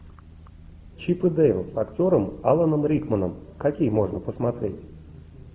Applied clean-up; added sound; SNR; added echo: none; none; none; none.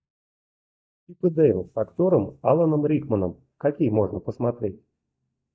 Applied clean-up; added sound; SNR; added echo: neural mask model DeepFilterNet 3.